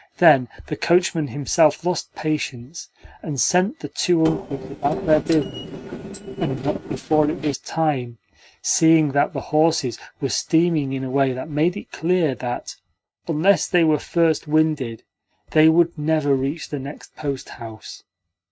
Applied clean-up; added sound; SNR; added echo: neural mask model RNNoise.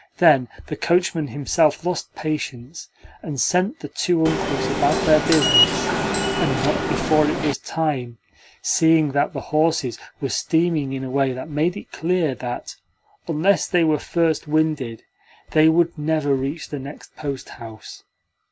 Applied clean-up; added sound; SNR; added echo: none; Subway, metro, underground; 0 dB; none.